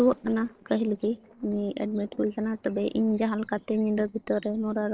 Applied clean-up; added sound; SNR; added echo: neural separator model SepFormer DNS4.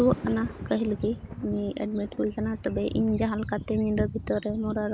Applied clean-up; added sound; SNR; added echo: none; Thunder; 20 dB; none.